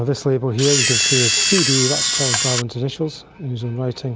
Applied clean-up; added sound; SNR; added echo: none; Camera; -3 dB; none.